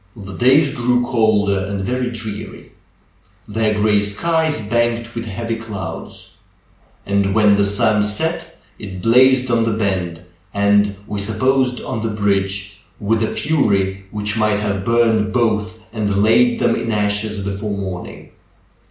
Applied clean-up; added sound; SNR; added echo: none; none; none; none.